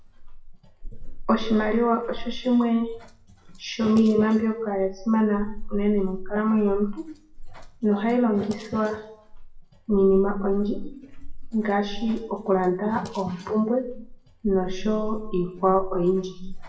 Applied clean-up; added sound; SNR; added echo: classical method WPE with log-MMSE.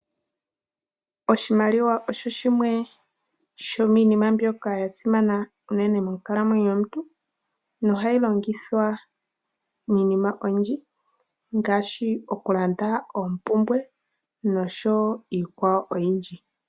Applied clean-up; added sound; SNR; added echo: none; none; none; none.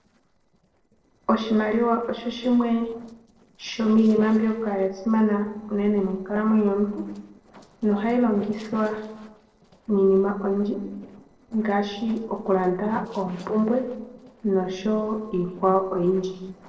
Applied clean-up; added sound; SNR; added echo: neural separator model SepFormer DNS4.